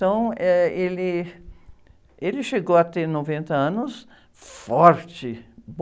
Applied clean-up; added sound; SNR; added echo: none; none; none; none.